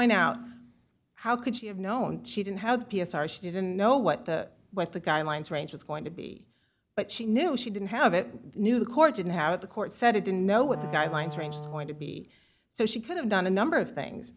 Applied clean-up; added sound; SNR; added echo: none; Wind instrument, woodwind instrument; 11 dB; none.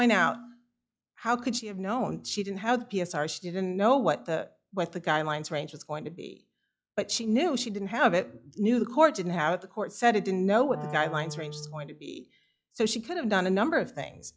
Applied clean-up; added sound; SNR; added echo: classical method log-MMSE.